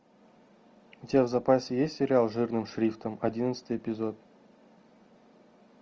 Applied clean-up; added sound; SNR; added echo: none; none; none; none.